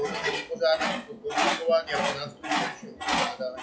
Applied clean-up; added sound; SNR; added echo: classical method WPE with log-MMSE.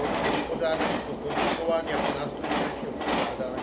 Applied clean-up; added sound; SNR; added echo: none; Train; -4 dB; reverberation time 0.3 s.